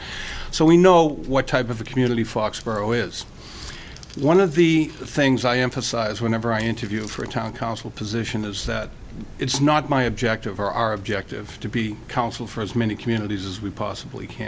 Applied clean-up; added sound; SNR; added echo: none; none; none; none.